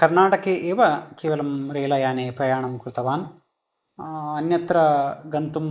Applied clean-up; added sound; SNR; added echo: neural mask model Resemble Enhance denoiser.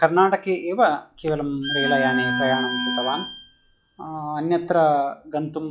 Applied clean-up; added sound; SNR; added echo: classical method log-MMSE.